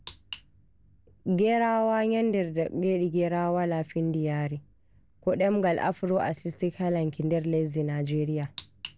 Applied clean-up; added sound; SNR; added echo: none; none; none; none.